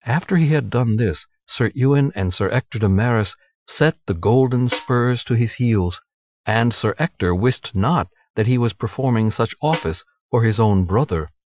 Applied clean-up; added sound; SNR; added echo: classical method Wiener filter.